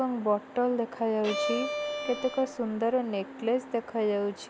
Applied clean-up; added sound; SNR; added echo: none; Bowed string instrument; 5 dB; none.